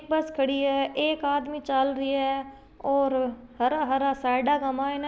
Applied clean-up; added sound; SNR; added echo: none; none; none; none.